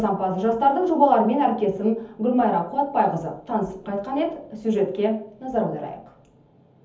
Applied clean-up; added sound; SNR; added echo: none; none; none; reverberation time 0.7 s.